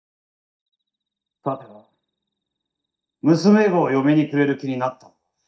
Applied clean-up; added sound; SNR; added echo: neural mask model DeepFilterNet 3.